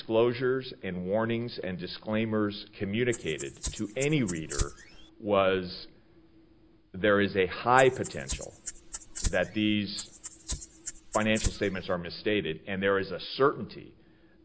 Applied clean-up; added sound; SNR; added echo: none; Rattle (instrument); 8 dB; none.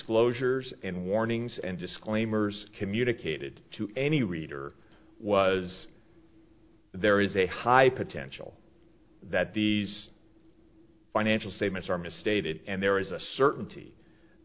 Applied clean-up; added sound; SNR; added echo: none; none; none; none.